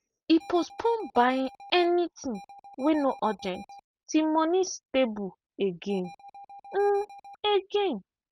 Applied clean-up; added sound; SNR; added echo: neural mask model RNNoise.